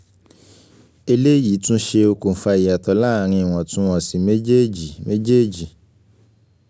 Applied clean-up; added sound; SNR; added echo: none; none; none; none.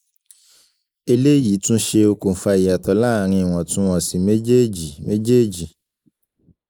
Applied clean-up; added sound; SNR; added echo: neural mask model Resemble Enhance denoiser.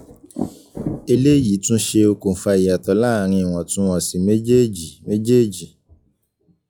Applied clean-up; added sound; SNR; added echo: classical method log-MMSE.